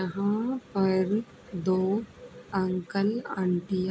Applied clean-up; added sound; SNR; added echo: none; none; none; none.